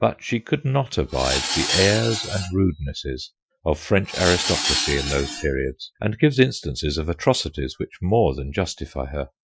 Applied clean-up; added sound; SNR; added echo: classical method Wiener filter.